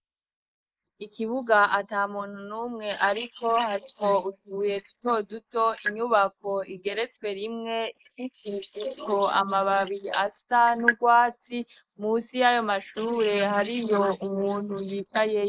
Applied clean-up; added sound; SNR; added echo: neural mask model Resemble Enhance denoiser.